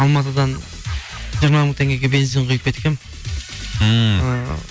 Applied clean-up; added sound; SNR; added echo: none; none; none; none.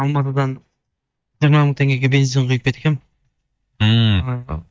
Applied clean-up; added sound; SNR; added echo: neural mask model DeepFilterNet 3.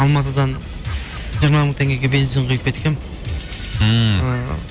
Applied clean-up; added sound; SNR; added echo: none; Subway, metro, underground / Train; 13 dB; none.